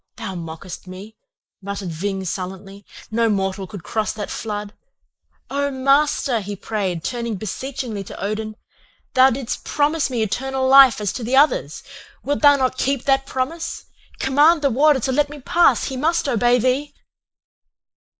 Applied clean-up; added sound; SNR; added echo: neural mask model Resemble Enhance denoiser.